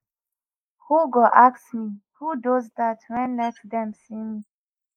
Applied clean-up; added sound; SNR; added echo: neural mask model Resemble Enhance denoiser.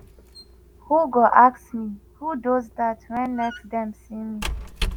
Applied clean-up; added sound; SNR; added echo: none; Squeak; 12 dB; none.